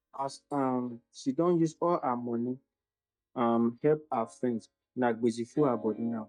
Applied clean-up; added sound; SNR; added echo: neural mask model DeepFilterNet 3.